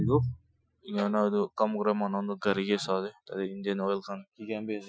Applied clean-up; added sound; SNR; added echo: classical method Wiener filter.